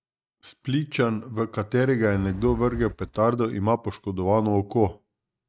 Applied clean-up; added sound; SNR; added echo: neural mask model RNNoise.